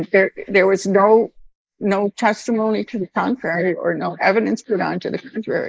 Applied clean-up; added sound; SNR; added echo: neural mask model Resemble Enhance denoiser.